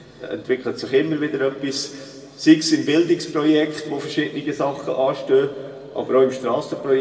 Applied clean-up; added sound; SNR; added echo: none; none; none; reverberation time 2.1 s.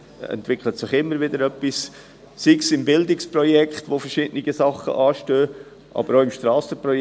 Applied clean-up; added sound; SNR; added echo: none; none; none; none.